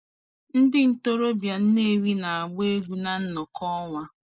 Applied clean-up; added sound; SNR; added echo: neural mask model Resemble Enhance denoiser.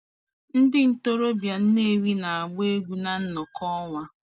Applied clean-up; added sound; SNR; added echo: none; none; none; none.